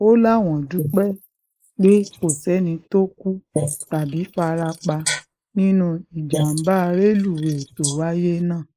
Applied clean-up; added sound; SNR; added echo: neural mask model Resemble Enhance denoiser.